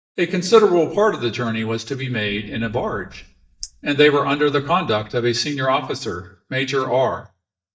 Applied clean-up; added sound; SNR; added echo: neural mask model DeepFilterNet 3.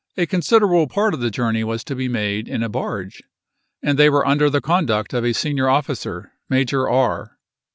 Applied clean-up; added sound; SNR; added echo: none; none; none; none.